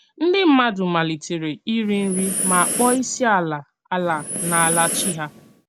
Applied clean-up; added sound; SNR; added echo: none; Breathing; 5 dB; none.